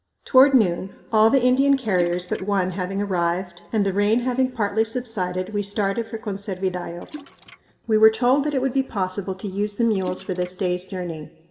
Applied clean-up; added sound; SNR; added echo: none; Splash, splatter; 20 dB; reverberation time 1.4 s.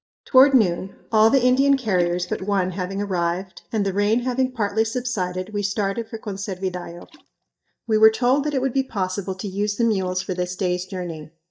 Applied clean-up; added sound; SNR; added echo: neural mask model DeepFilterNet 3.